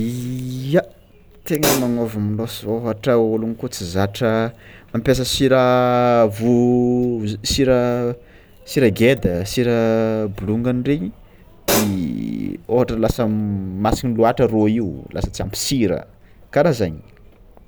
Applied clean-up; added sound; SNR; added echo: none; Hi-hat; 5 dB; none.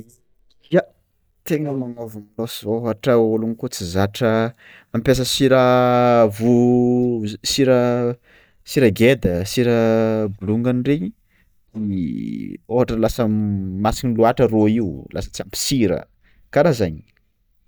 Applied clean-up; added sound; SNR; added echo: neural mask model DeepFilterNet 3.